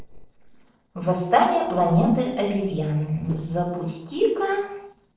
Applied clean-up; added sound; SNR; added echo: neural separator model SepFormer DNS4.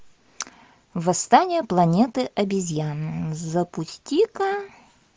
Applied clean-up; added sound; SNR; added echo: none; none; none; none.